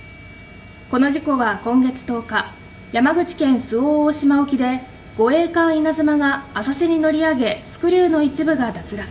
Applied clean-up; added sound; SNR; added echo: none; none; none; reverberation time 0.5 s.